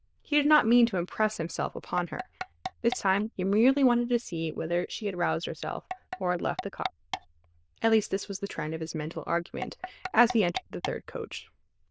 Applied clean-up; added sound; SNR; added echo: neural diffusion model UNIVERSE++.